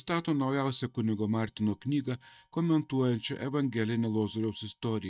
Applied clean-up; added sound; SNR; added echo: neural mask model DeepFilterNet 3.